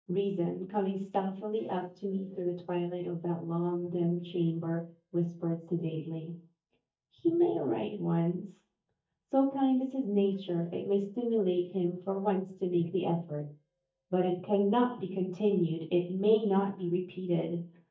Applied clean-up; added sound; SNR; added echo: neural mask model DeepFilterNet 3.